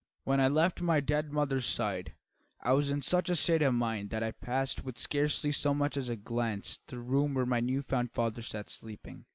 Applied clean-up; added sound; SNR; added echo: none; none; none; none.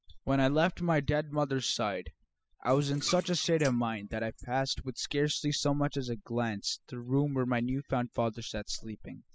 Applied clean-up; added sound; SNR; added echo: classical method spectral subtraction.